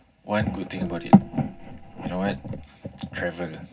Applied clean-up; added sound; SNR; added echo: none; Gong; 17 dB; reverberation time 0.4 s.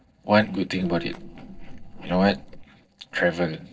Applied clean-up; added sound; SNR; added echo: neural separator model SepFormer DNS4.